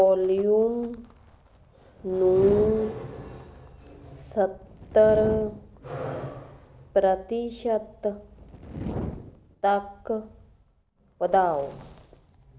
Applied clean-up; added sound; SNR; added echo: none; Fire; 11 dB; none.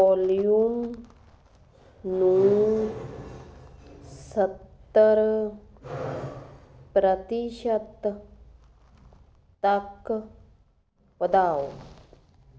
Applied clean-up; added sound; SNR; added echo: none; none; none; none.